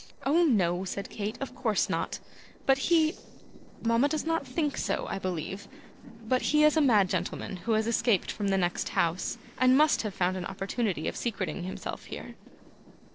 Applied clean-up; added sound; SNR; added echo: neural separator model SepFormer DNS4.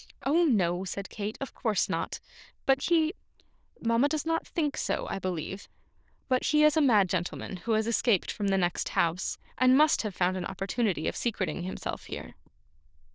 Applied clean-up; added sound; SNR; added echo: neural diffusion model UNIVERSE++.